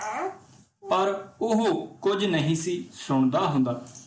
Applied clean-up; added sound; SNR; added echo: none; none; none; none.